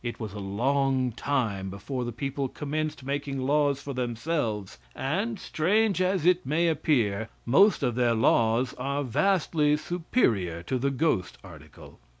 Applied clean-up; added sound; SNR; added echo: none; none; none; none.